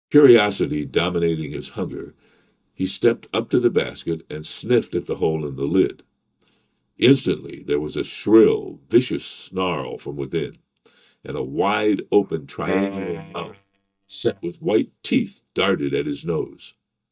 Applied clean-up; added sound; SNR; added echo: neural mask model DeepFilterNet 3.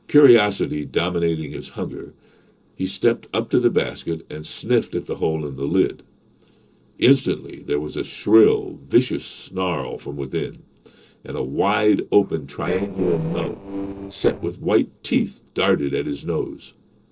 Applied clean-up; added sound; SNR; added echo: neural separator model SepFormer DNS4.